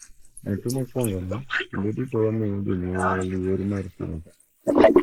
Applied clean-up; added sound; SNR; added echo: neural mask model Resemble Enhance denoiser.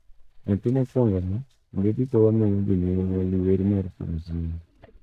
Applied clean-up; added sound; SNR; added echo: neural mask model DeepFilterNet 3.